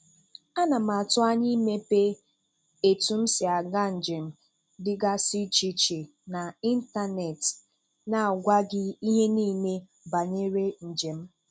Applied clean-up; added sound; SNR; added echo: none; none; none; none.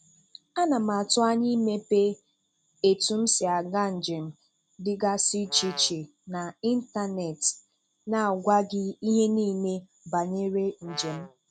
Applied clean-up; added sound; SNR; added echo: none; Brass instrument; 16 dB; none.